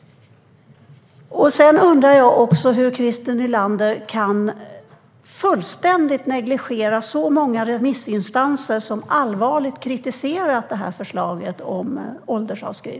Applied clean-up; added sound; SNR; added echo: none; none; none; none.